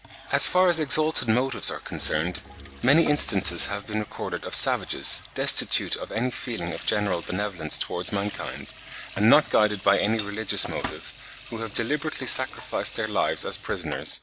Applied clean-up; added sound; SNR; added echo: none; Sink (filling or washing) / Water tap, faucet + Bowed string instrument; 16 dB; none.